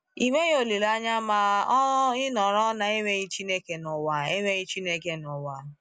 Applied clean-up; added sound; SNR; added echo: none; none; none; none.